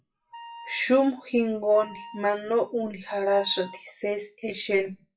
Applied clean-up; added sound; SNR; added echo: classical method WPE with log-MMSE.